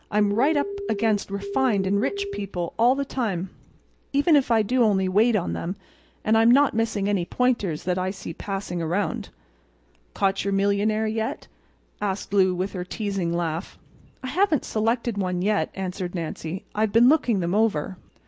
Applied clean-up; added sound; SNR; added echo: none; Telephone; 6 dB; none.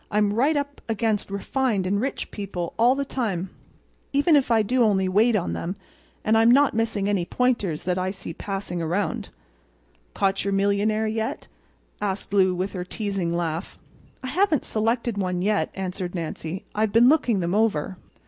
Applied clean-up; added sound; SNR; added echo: none; none; none; none.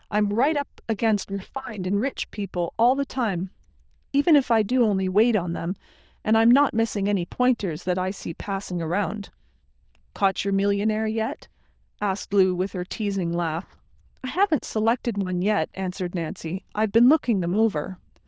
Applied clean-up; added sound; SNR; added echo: neural diffusion model UNIVERSE++.